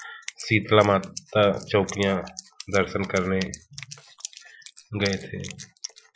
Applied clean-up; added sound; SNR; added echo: classical method Wiener filter.